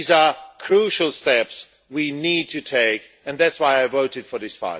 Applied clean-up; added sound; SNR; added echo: none; none; none; none.